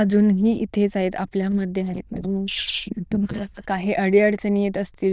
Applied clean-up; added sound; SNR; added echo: neural diffusion model UNIVERSE++.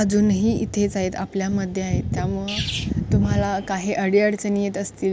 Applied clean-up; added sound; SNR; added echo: none; Sneeze; 16 dB; none.